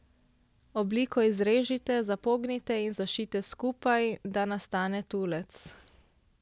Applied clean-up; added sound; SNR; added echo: none; none; none; none.